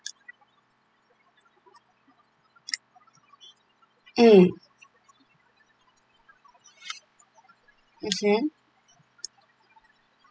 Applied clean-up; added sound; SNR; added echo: classical method spectral subtraction.